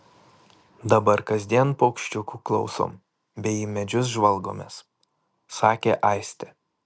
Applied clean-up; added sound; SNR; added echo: none; none; none; none.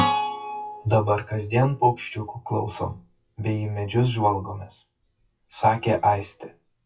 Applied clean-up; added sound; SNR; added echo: classical method WPE with log-MMSE.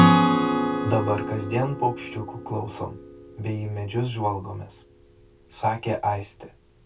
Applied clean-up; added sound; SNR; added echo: none; Acoustic guitar / Strum; -2 dB; reverberation time 0.1 s.